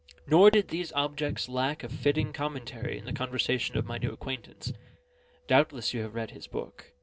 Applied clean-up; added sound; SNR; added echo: none; Bass guitar; 8 dB; none.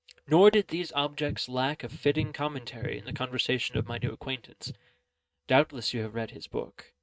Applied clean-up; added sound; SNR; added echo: neural mask model RNNoise.